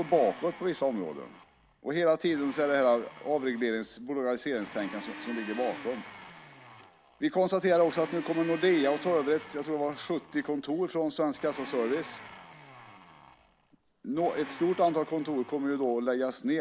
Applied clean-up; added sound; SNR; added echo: none; Domestic sounds, home sounds; 16 dB; none.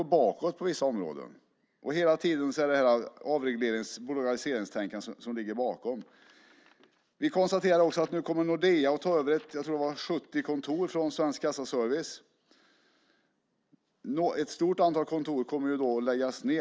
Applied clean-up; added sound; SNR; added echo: none; none; none; none.